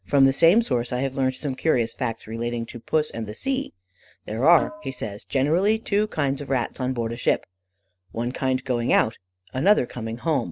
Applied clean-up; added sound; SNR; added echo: neural separator model SepFormer DNS4.